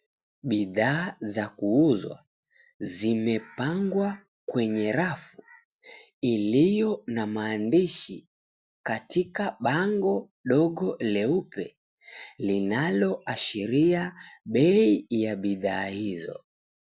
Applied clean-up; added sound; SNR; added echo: none; none; none; none.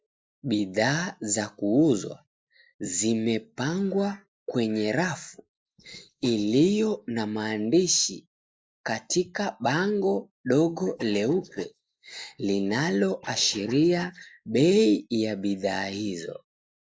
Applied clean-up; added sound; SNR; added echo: neural mask model Resemble Enhance denoiser.